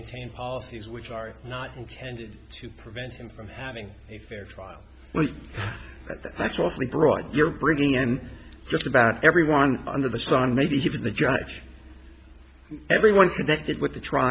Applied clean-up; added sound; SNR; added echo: none; none; none; none.